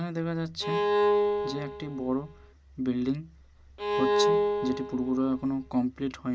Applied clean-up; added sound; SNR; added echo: none; Bowed string instrument; -3 dB; none.